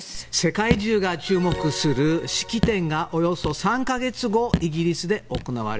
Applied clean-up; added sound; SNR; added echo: none; Raindrop / Drip; 8 dB; none.